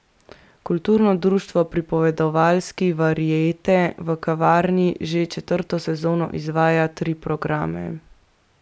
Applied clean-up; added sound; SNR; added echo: none; none; none; none.